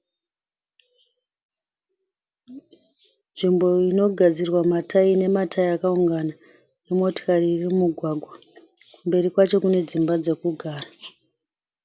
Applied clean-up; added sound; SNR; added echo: none; none; none; none.